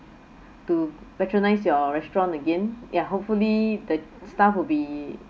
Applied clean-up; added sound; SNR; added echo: none; none; none; none.